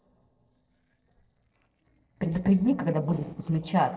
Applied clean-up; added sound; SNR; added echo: neural separator model SepFormer DNS4.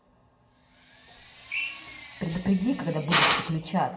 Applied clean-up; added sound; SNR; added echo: none; Drill; 1 dB; reverberation time 0.9 s.